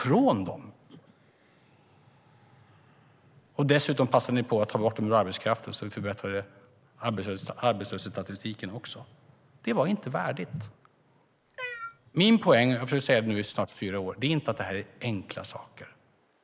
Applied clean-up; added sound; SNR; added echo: neural mask model Resemble Enhance denoiser.